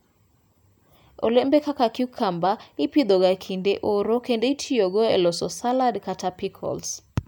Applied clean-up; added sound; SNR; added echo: none; none; none; none.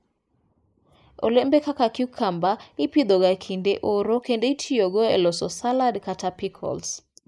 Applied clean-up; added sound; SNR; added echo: neural mask model Resemble Enhance denoiser.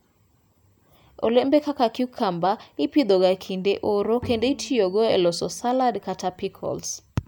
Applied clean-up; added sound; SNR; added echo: none; Bowed string instrument; 19 dB; none.